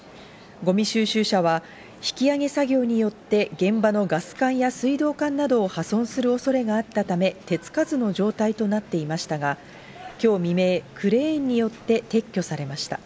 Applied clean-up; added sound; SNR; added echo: none; none; none; none.